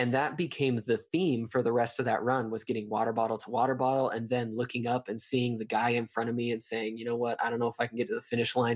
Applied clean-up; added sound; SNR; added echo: none; none; none; none.